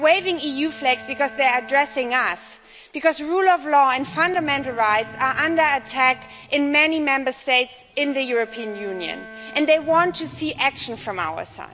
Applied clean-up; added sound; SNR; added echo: none; Bowed string instrument + Wild animals; 20 dB; none.